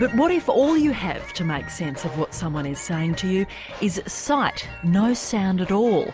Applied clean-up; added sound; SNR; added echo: none; none; none; none.